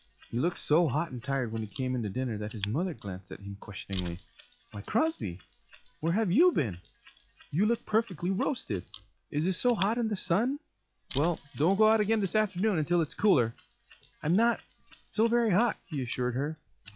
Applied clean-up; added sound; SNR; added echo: classical method log-MMSE.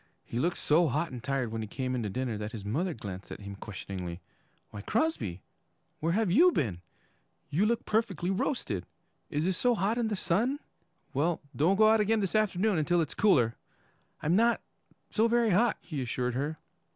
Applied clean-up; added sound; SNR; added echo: none; none; none; none.